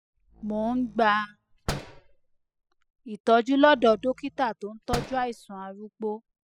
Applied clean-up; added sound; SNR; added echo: classical method spectral subtraction.